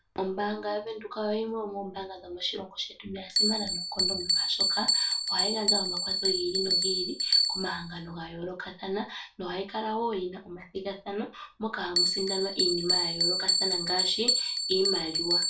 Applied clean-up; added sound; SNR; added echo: none; Bell; -3 dB; reverberation time 0.3 s.